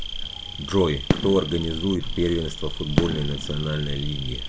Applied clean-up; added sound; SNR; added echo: none; Fireworks + Insect; 3 dB; none.